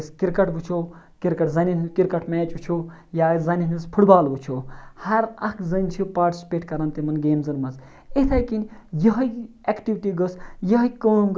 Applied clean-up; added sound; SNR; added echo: none; none; none; none.